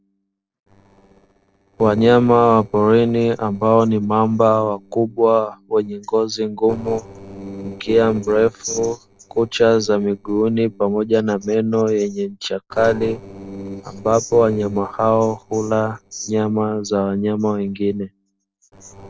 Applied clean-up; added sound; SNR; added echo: neural separator model SepFormer DNS4.